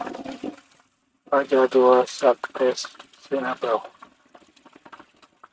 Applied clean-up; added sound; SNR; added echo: neural mask model RNNoise.